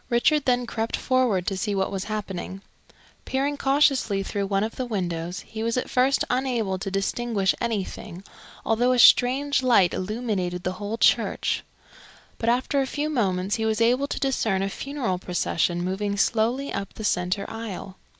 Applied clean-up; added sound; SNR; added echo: none; none; none; none.